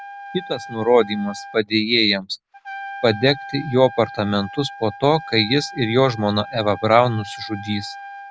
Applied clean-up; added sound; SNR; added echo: none; Trumpet; 15 dB; none.